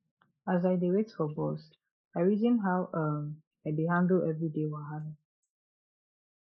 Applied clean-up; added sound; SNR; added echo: neural mask model Resemble Enhance denoiser.